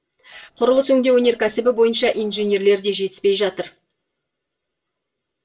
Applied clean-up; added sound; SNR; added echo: neural separator model SepFormer DNS4.